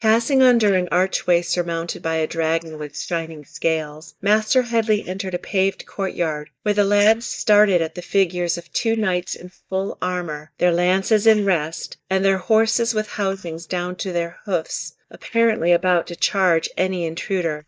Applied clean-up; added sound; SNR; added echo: neural mask model DeepFilterNet 3.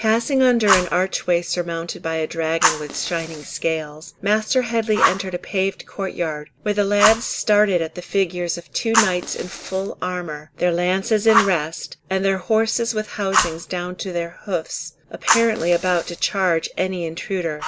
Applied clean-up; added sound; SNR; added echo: none; Fire; 6 dB; none.